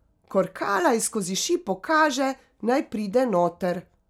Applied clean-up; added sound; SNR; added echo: none; none; none; none.